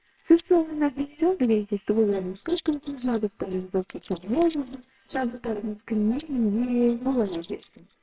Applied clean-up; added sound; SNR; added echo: neural separator model SepFormer WHAMR!.